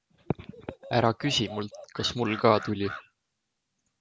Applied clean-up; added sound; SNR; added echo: none; Animal; 16 dB; none.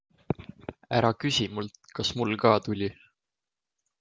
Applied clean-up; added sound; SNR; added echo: none; none; none; none.